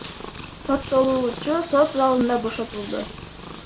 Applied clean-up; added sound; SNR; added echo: none; Purr; 13 dB; none.